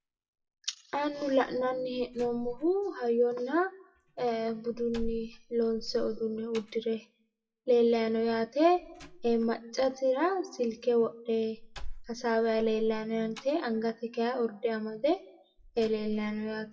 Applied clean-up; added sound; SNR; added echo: classical method WPE with log-MMSE.